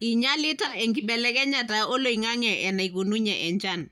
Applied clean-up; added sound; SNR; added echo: neural mask model DeepFilterNet 3.